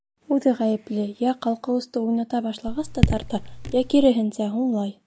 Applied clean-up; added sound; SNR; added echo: none; Raindrop / Drip; 2 dB; none.